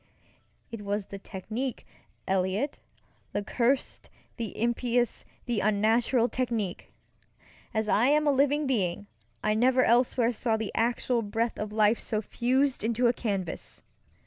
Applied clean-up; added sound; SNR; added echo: none; none; none; none.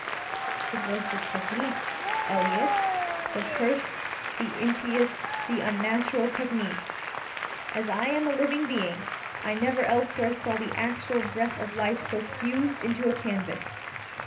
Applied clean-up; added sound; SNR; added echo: none; Applause; 3 dB; reverberation time 0.3 s.